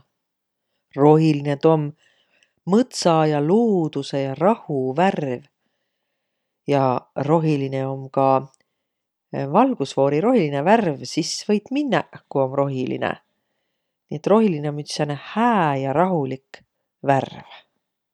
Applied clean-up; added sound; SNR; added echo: none; none; none; none.